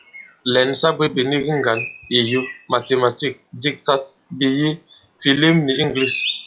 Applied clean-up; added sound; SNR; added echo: classical method log-MMSE.